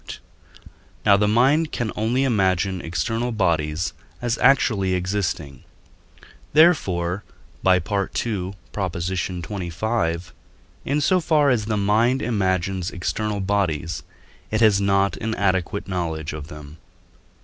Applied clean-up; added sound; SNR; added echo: none; none; none; none.